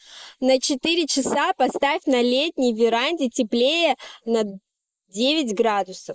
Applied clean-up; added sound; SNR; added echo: neural mask model Resemble Enhance denoiser.